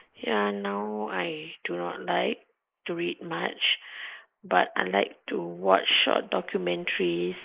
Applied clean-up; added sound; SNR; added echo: neural mask model Resemble Enhance denoiser.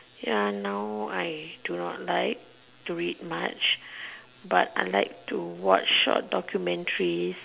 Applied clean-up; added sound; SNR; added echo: none; none; none; none.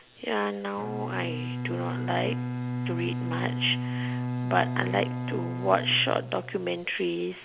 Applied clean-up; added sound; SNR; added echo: none; Bowed string instrument; 2 dB; none.